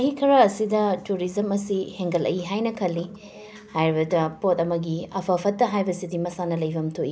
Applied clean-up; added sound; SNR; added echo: none; none; none; none.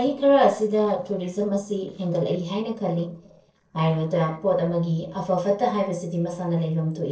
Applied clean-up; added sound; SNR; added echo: neural separator model SepFormer DNS4.